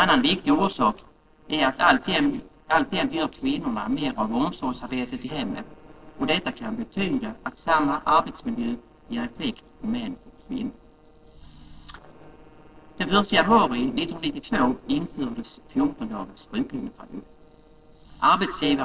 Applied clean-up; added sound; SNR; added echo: neural separator model SepFormer DNS4.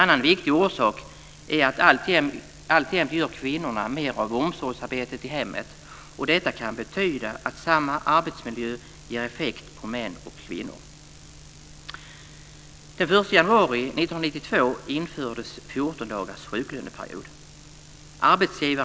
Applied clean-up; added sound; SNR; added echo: none; none; none; none.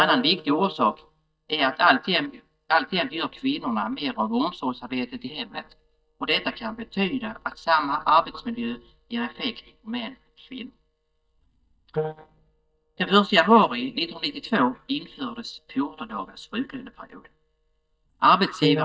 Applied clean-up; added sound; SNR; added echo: neural mask model DeepFilterNet 3.